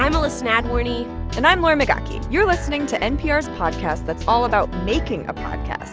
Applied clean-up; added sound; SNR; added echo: none; Piano; 12 dB; none.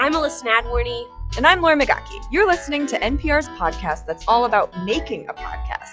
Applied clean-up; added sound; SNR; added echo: classical method log-MMSE.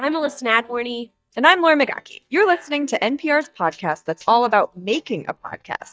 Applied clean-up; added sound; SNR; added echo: neural mask model DeepFilterNet 3.